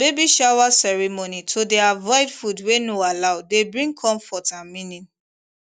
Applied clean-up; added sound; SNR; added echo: none; none; none; none.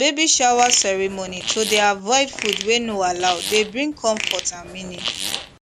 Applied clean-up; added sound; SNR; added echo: none; Fart; 8 dB; none.